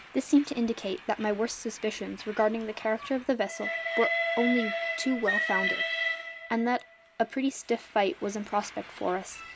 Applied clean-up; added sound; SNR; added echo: none; Train; 5 dB; none.